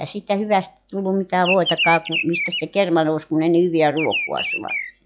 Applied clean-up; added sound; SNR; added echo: classical method log-MMSE.